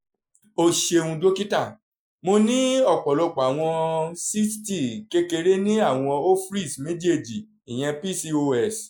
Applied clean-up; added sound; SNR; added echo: neural mask model Resemble Enhance denoiser.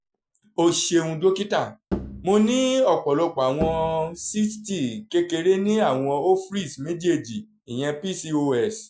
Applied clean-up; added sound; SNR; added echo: none; Bowed string instrument; 11 dB; none.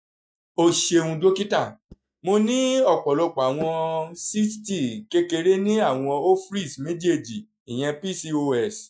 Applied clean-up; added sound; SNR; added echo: neural mask model DeepFilterNet 3.